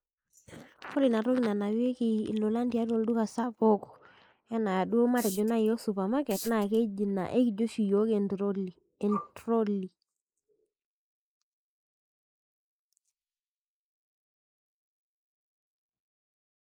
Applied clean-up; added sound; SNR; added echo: neural mask model Resemble Enhance denoiser.